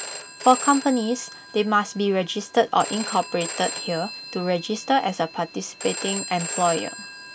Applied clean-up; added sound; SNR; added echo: none; Telephone; 10 dB; none.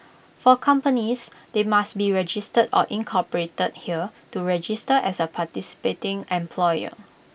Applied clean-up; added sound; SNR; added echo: none; none; none; none.